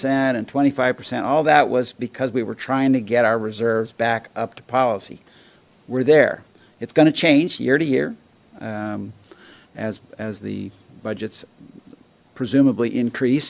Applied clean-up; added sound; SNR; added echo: none; none; none; none.